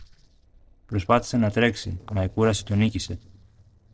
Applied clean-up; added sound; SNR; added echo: neural separator model SepFormer DNS4.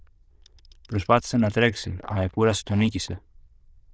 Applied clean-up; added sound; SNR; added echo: neural diffusion model UNIVERSE++.